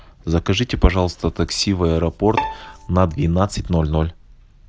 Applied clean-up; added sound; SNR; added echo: none; Bowed string instrument; 11 dB; none.